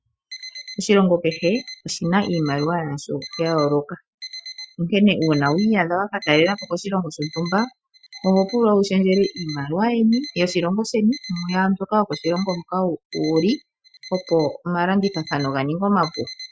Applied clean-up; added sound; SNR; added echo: classical method Wiener filter.